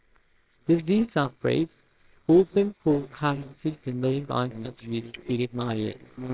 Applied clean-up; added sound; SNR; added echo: neural separator model SepFormer WHAMR!.